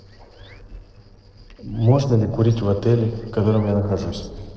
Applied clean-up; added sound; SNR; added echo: neural separator model SepFormer DNS4.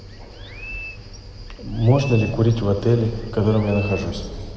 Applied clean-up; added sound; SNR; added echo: none; Chirp, tweet; 18 dB; reverberation time 1.9 s.